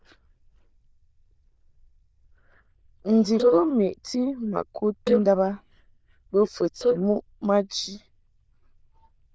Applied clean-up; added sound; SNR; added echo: neural diffusion model UNIVERSE++.